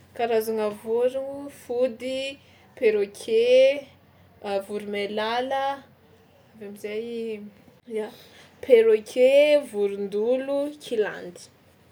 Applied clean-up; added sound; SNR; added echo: none; none; none; none.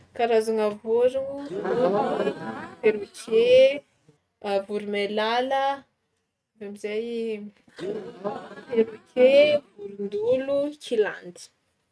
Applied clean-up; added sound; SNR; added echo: neural mask model RNNoise.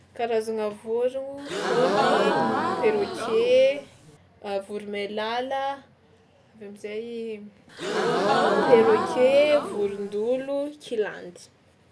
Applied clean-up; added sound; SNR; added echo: none; Crowd / Gasp; -1 dB; none.